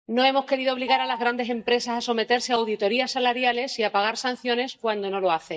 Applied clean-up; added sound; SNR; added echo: neural mask model DeepFilterNet 3.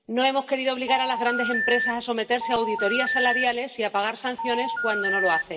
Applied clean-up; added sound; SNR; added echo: none; Telephone; 2 dB; reverberation time 0.5 s.